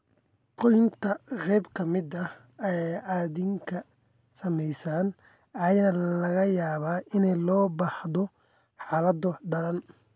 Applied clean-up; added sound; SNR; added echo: none; none; none; none.